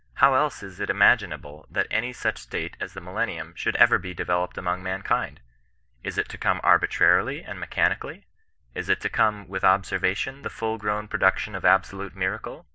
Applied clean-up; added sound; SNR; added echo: none; none; none; none.